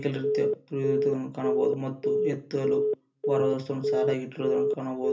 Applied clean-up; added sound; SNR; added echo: none; Telephone; -3 dB; reverberation time 0.3 s.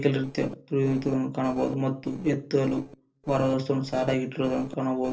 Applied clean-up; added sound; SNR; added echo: neural separator model SepFormer DNS4.